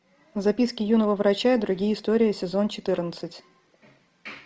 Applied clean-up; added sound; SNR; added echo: none; none; none; none.